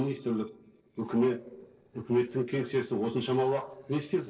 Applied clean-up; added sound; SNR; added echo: neural separator model SepFormer DNS4.